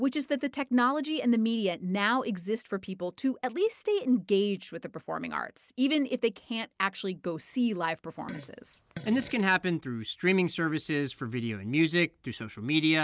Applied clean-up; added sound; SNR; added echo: none; Fart; 16 dB; none.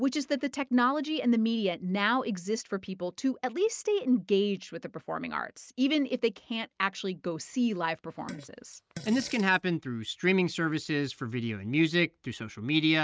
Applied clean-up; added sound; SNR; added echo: neural mask model RNNoise.